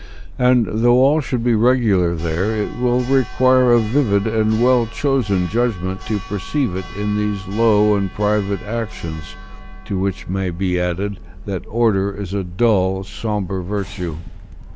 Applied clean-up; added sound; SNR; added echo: none; Church bell; 13 dB; none.